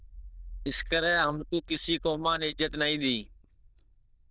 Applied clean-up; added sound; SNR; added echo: neural diffusion model UNIVERSE++.